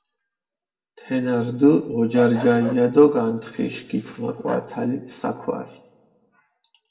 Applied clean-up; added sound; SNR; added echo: none; Bark; 15 dB; reverberation time 0.7 s.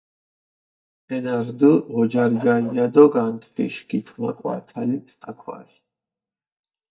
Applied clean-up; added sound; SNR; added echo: neural mask model DeepFilterNet 3.